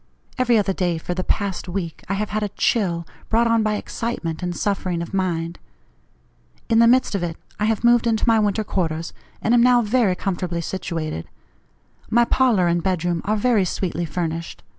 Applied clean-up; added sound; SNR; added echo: none; none; none; none.